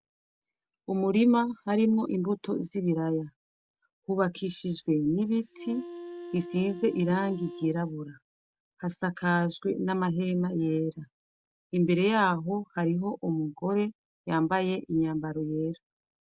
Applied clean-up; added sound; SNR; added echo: none; Wind instrument, woodwind instrument; 14 dB; none.